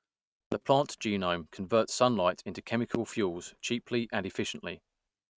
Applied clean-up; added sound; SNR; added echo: neural mask model RNNoise.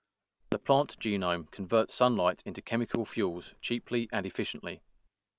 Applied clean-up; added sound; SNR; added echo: none; Fireworks; 14 dB; none.